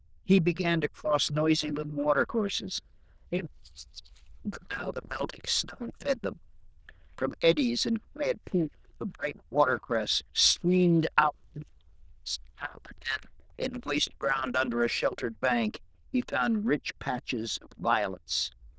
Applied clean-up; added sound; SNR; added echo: neural diffusion model UNIVERSE++.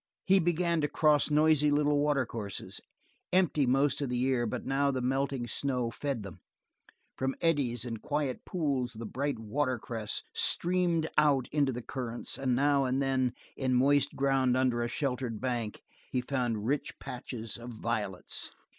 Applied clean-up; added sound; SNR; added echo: none; none; none; none.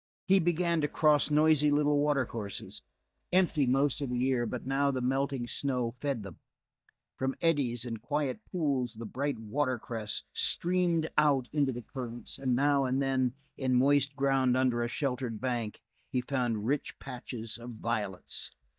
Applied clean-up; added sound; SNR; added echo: neural mask model DeepFilterNet 3.